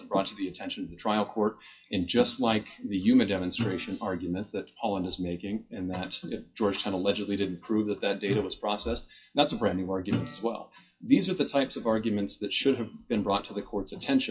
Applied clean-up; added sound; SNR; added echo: classical method WPE with log-MMSE.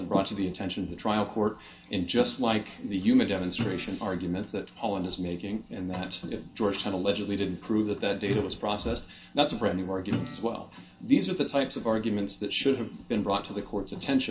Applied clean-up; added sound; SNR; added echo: none; Guitar; 10 dB; reverberation time 0.2 s.